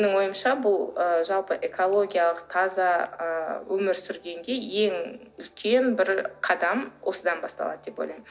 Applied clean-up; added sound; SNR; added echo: none; none; none; none.